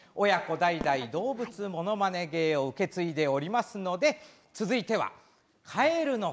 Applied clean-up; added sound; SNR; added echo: none; Fireworks; 19 dB; none.